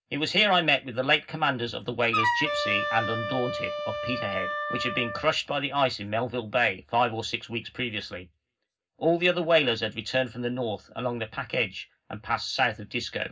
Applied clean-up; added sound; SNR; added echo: none; Wind instrument, woodwind instrument; 2 dB; reverberation time 0.4 s.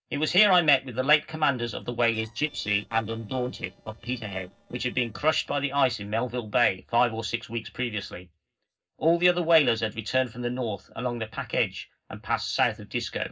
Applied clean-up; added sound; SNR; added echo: neural separator model SepFormer DNS4.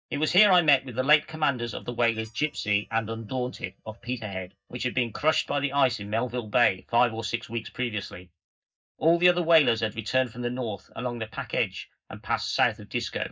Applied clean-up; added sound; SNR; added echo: neural mask model DeepFilterNet 3.